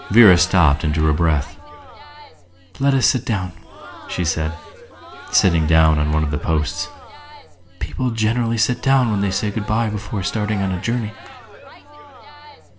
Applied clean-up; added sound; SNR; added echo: none; Crowd; 19 dB; reverberation time 0.5 s.